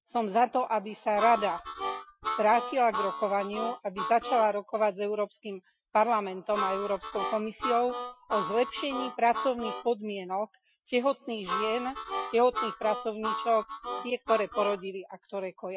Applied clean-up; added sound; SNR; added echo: classical method Wiener filter.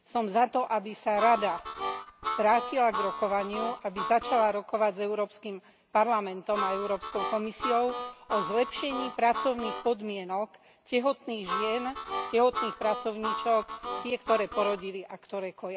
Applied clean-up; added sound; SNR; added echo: none; Harmonica; 6 dB; none.